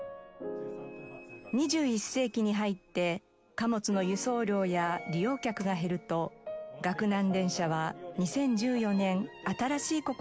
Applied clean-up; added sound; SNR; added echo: none; none; none; none.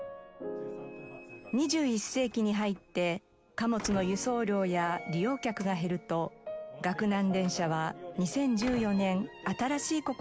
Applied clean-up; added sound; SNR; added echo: none; Slam; 19 dB; none.